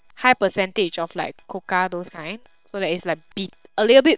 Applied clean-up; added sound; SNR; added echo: neural separator model SepFormer WHAM!.